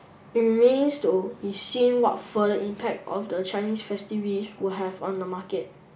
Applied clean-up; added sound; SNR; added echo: none; none; none; none.